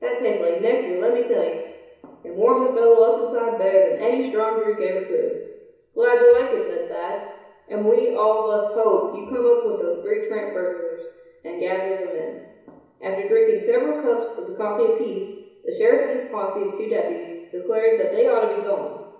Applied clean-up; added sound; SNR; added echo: none; none; none; reverberation time 1.0 s.